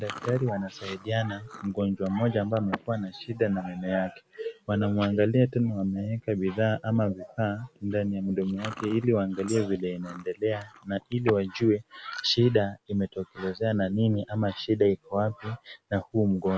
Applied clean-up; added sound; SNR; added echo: none; Tambourine + Chewing, mastication; 19 dB; none.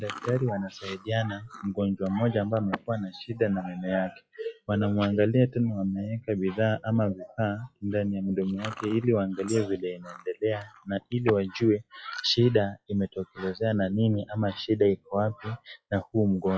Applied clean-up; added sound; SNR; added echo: classical method log-MMSE.